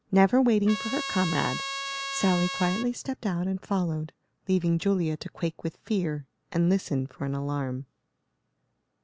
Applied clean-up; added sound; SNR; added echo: none; Trumpet; 7 dB; none.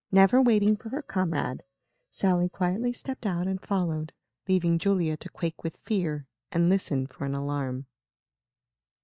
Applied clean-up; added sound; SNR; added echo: neural mask model DeepFilterNet 3.